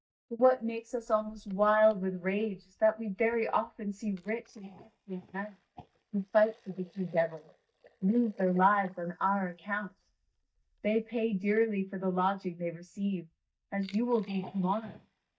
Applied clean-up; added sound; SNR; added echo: neural mask model DeepFilterNet 3.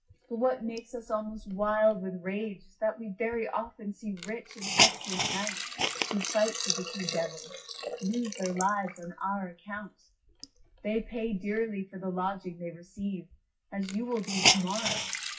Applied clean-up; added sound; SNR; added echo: classical method WPE with log-MMSE.